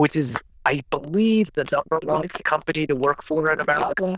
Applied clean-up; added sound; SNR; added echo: neural diffusion model UNIVERSE++.